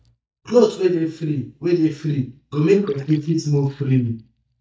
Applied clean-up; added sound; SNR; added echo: neural mask model DeepFilterNet 3.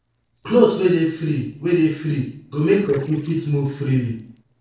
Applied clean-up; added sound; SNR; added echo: neural separator model SepFormer DNS4.